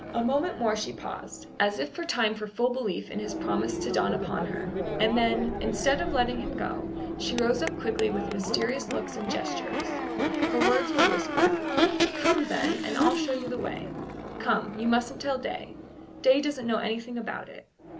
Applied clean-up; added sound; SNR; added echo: none; Crowd / Race car, auto racing / Accelerating, revving, vroom; 1 dB; none.